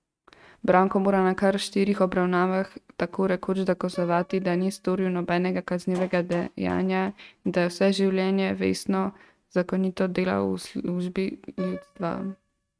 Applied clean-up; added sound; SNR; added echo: neural mask model RNNoise.